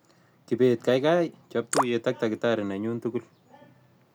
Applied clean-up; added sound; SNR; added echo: none; none; none; none.